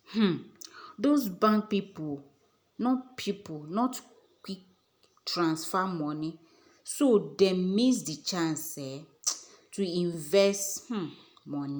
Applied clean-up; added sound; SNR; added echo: none; none; none; none.